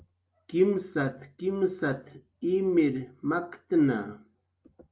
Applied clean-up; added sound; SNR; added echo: none; none; none; none.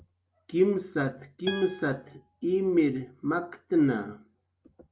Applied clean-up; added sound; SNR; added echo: none; Acoustic guitar; 14 dB; none.